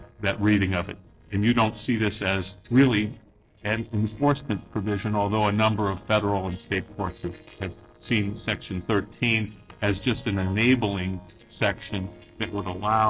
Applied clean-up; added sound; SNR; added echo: neural separator model SepFormer DNS4.